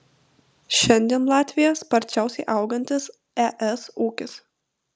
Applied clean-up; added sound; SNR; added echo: none; none; none; none.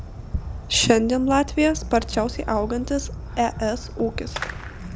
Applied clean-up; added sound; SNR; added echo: none; Fireworks; 9 dB; none.